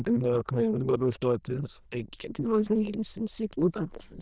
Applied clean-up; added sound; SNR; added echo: neural diffusion model UNIVERSE++.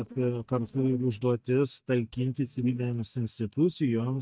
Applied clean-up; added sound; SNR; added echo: neural mask model DeepFilterNet 3.